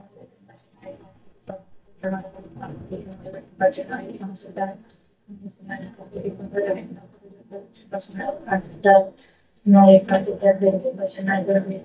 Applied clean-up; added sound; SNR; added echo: neural mask model DeepFilterNet 3.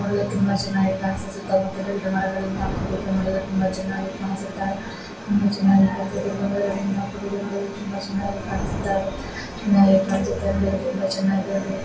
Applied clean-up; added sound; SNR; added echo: none; Thunder; 15 dB; reverberation time 0.3 s.